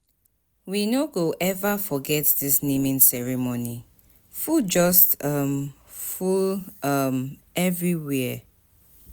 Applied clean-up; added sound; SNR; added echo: none; none; none; none.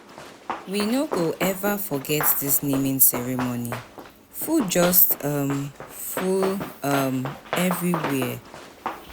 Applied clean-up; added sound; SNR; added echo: none; Run; 9 dB; none.